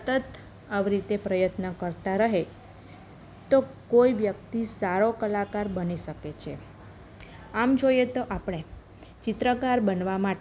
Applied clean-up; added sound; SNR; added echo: none; none; none; none.